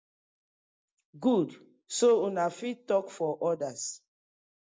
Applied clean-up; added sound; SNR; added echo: none; none; none; none.